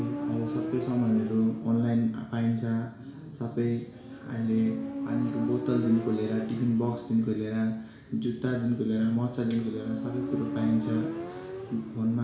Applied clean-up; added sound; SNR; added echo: none; Motorcycle; 9 dB; reverberation time 0.7 s.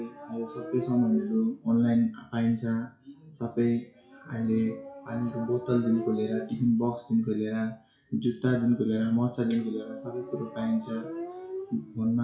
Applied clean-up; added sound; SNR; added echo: classical method WPE with log-MMSE.